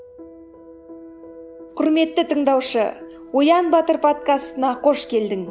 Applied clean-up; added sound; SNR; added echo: none; none; none; none.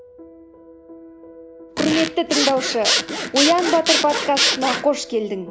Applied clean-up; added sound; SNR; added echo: none; Zipper (clothing) / Sawing; 0 dB; none.